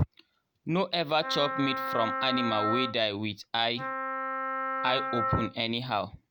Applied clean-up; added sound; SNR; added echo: none; Wind instrument, woodwind instrument; 3 dB; none.